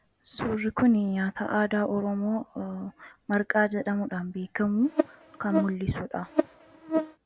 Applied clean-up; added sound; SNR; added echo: none; Buzz; 2 dB; none.